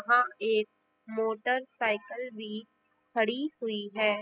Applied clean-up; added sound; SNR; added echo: classical method spectral subtraction.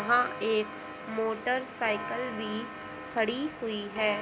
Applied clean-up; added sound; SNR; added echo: none; Clock; 10 dB; none.